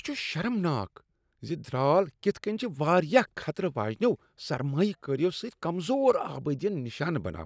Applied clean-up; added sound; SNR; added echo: none; none; none; none.